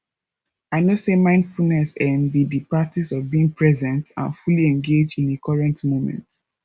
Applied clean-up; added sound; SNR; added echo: none; none; none; none.